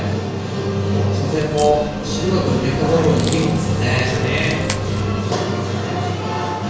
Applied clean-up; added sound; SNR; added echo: none; Crack; 12 dB; reverberation time 1.0 s.